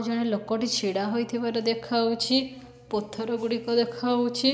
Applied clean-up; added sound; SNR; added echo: none; none; none; none.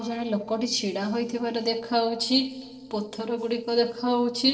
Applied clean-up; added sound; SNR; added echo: neural separator model SepFormer DNS4.